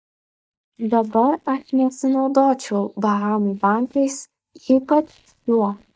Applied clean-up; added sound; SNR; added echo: neural mask model DeepFilterNet 3.